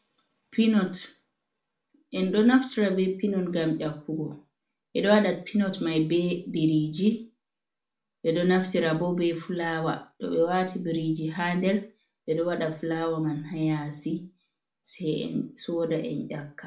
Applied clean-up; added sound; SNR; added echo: none; none; none; reverberation time 0.3 s.